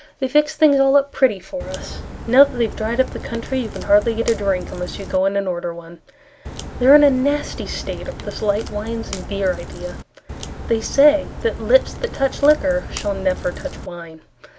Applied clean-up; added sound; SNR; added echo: none; Crack; 11 dB; none.